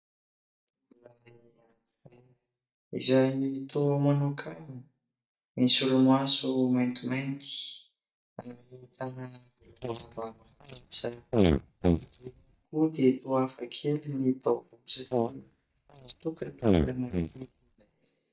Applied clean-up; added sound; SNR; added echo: neural mask model DeepFilterNet 3.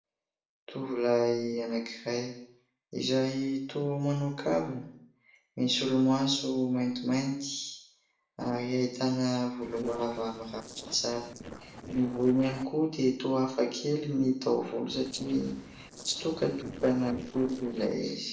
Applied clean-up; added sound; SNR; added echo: neural separator model SepFormer DNS4.